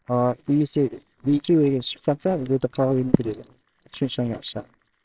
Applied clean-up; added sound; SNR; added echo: neural separator model SepFormer WHAMR!.